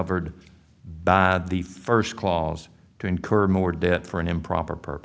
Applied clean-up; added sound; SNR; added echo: none; none; none; none.